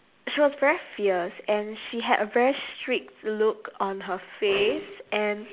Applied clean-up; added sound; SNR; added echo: none; none; none; none.